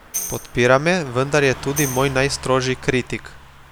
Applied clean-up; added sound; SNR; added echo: none; Car passing by / Truck + Tambourine; 13 dB; none.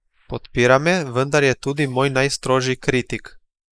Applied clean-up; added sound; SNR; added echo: neural mask model Resemble Enhance denoiser.